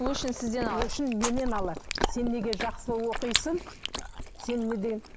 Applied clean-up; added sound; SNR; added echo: none; Chewing, mastication; 3 dB; none.